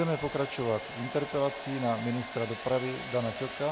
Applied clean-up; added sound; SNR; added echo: none; Domestic sounds, home sounds; 9 dB; none.